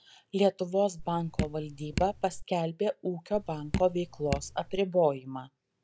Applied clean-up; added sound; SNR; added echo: none; Drip; 7 dB; none.